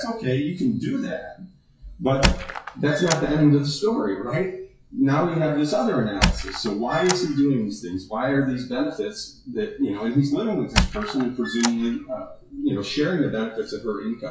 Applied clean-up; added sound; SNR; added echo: classical method WPE with log-MMSE.